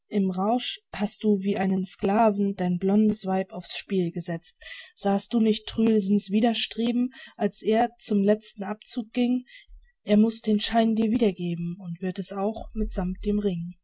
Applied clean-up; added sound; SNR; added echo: none; none; none; none.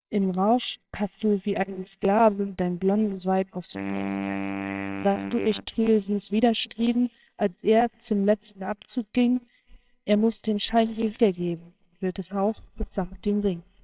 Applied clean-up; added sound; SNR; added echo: neural separator model SepFormer WHAMR!.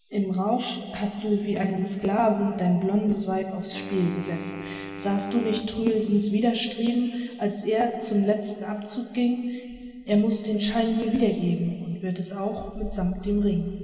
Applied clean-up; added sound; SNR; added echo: none; Wind instrument, woodwind instrument; 14 dB; reverberation time 2.5 s.